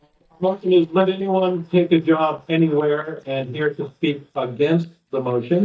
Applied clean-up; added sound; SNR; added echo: neural mask model DeepFilterNet 3.